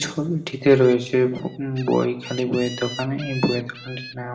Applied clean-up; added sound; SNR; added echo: none; Gull, seagull; 17 dB; reverberation time 0.7 s.